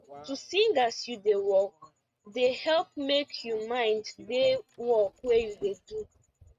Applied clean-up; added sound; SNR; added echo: neural mask model RNNoise.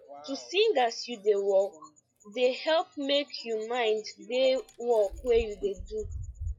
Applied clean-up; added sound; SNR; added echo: classical method log-MMSE.